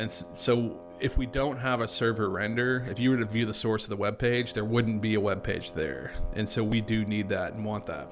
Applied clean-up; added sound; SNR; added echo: none; Wind instrument, woodwind instrument; 18 dB; none.